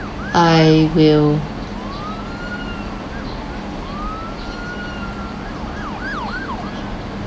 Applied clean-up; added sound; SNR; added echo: none; Motor vehicle (road) / Siren; 14 dB; none.